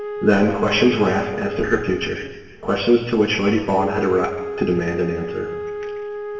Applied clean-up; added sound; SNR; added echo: none; Wind instrument, woodwind instrument; 9 dB; reverberation time 1.4 s.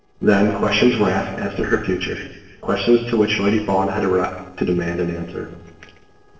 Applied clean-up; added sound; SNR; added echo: neural separator model SepFormer DNS4.